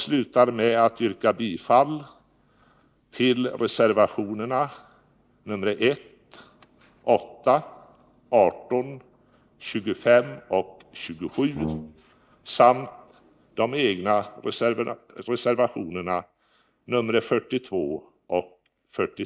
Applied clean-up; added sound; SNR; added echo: neural mask model DeepFilterNet 3.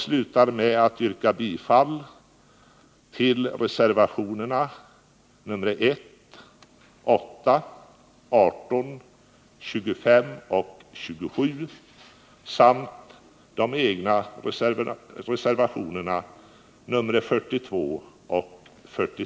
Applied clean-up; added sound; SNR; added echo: none; none; none; none.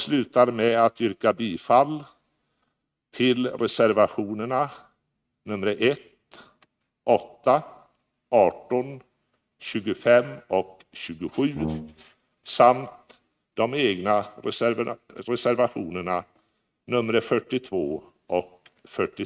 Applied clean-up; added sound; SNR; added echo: neural mask model RNNoise.